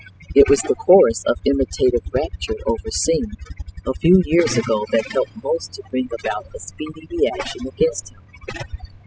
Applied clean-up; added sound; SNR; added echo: classical method spectral subtraction.